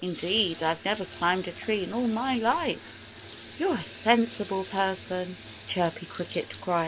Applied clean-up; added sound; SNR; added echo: none; Bathtub (filling or washing) / Water tap, faucet; 16 dB; none.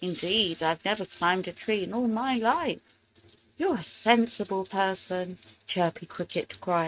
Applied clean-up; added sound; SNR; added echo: neural mask model RNNoise.